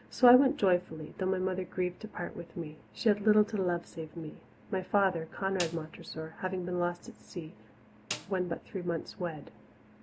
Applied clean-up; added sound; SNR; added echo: none; Snare drum; 15 dB; none.